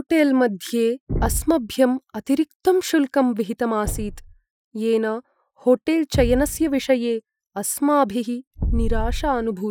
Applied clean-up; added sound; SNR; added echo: classical method Wiener filter.